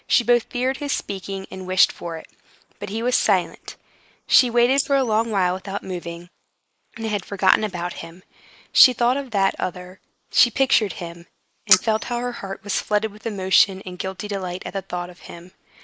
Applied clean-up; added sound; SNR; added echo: neural mask model Resemble Enhance denoiser.